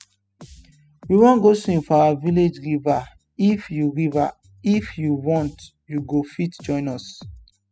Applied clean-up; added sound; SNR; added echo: classical method spectral subtraction.